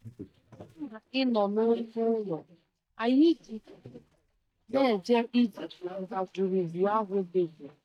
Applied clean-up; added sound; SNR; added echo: neural mask model DeepFilterNet 3.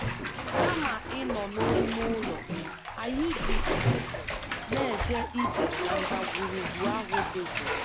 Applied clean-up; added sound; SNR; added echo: none; Bathtub (filling or washing); -4 dB; none.